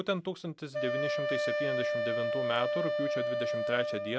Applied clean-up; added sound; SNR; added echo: none; Wind instrument, woodwind instrument; -4 dB; none.